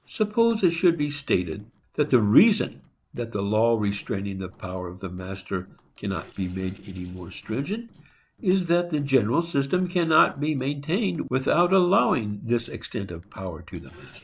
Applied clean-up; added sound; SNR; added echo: neural separator model SepFormer DNS4.